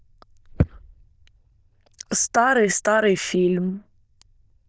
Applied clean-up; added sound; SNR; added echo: neural diffusion model UNIVERSE++.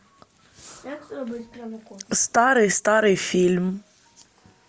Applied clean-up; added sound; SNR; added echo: none; none; none; none.